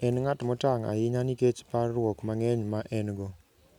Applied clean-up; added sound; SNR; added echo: none; none; none; none.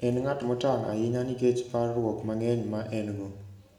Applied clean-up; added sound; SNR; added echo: none; none; none; reverberation time 0.9 s.